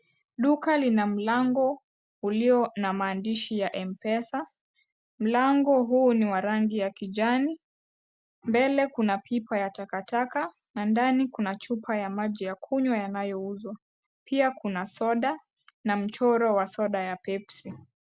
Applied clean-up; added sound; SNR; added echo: none; none; none; none.